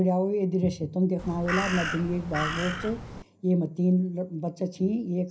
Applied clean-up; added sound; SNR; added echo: none; Crow; 6 dB; reverberation time 0.4 s.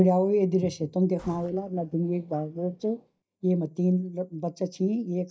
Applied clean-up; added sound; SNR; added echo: neural mask model DeepFilterNet 3.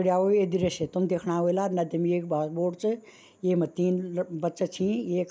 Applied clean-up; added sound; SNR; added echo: none; none; none; none.